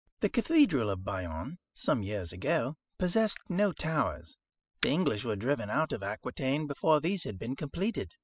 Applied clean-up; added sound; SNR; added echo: classical method spectral subtraction.